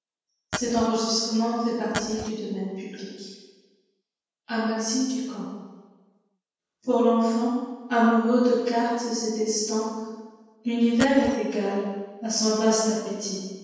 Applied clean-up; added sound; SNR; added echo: none; Glass; 8 dB; reverberation time 1.2 s.